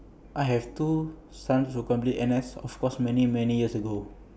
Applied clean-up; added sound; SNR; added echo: none; none; none; none.